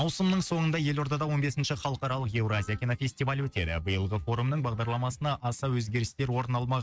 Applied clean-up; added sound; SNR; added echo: neural mask model RNNoise.